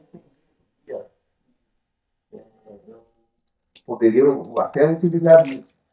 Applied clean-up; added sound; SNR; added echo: neural mask model DeepFilterNet 3.